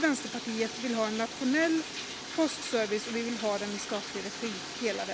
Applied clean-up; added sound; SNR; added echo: none; Bathtub (filling or washing); 8 dB; none.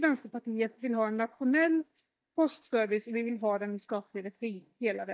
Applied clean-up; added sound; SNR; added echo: neural mask model DeepFilterNet 3.